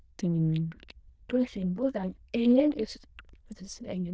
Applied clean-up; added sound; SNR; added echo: neural diffusion model UNIVERSE++.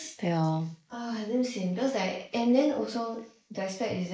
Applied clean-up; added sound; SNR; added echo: neural mask model Resemble Enhance denoiser.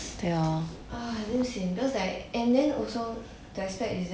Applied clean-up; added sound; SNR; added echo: none; none; none; none.